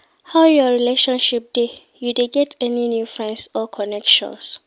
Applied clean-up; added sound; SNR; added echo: none; none; none; none.